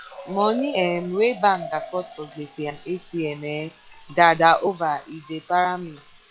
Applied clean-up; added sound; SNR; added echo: classical method log-MMSE.